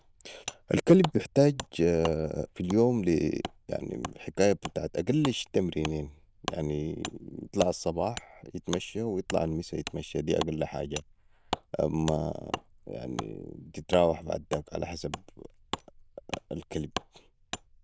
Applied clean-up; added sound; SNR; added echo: neural diffusion model UNIVERSE++.